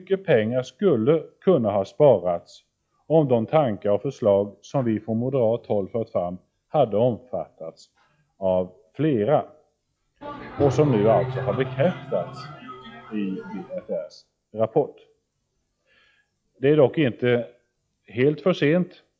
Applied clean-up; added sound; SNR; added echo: classical method log-MMSE.